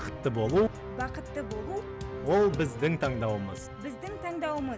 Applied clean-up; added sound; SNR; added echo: none; none; none; none.